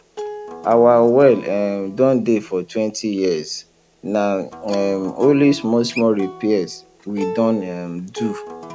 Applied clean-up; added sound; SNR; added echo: none; Acoustic guitar; 16 dB; none.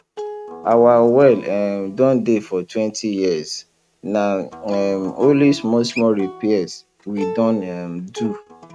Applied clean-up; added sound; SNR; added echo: neural mask model RNNoise.